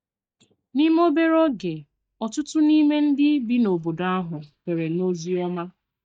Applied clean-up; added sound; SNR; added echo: neural mask model DeepFilterNet 3.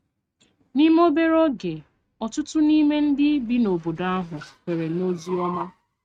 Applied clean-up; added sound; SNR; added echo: neural mask model RNNoise.